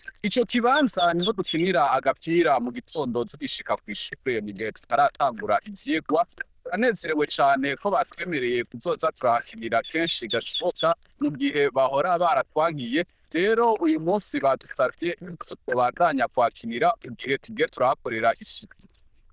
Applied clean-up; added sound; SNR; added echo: neural diffusion model UNIVERSE++.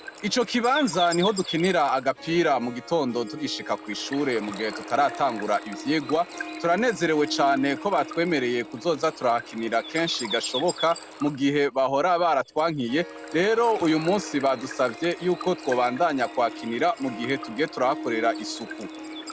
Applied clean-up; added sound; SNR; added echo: none; Water / Bird + Harp; 12 dB; none.